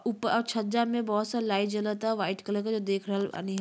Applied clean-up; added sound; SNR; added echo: none; none; none; none.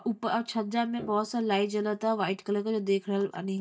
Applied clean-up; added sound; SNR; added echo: neural mask model DeepFilterNet 3.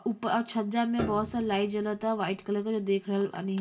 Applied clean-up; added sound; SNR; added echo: none; Piano; 13 dB; reverberation time 0.2 s.